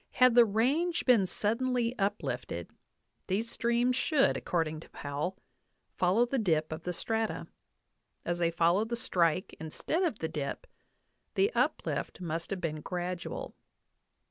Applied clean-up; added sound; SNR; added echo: none; none; none; none.